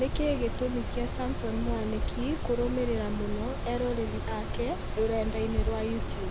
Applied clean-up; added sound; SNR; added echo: none; Mechanisms; 0 dB; none.